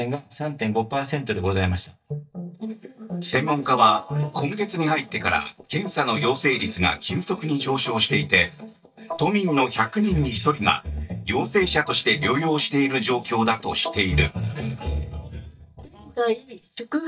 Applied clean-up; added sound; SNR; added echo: neural mask model DeepFilterNet 3.